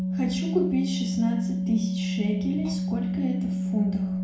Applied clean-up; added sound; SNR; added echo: none; Organ; -1 dB; reverberation time 0.5 s.